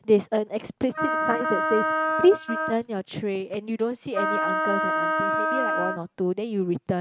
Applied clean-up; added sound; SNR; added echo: neural mask model RNNoise.